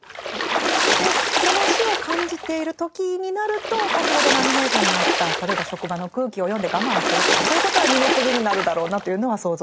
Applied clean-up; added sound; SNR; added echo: none; Water / Splash, splatter; -2 dB; none.